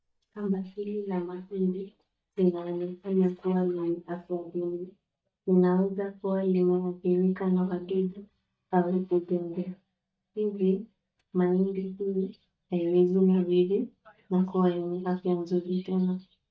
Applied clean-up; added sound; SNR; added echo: neural mask model DeepFilterNet 3.